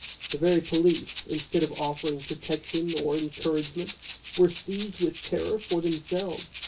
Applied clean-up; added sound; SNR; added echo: none; Rattle (instrument); 8 dB; reverberation time 0.2 s.